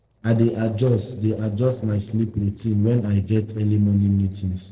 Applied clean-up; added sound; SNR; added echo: neural separator model SepFormer DNS4.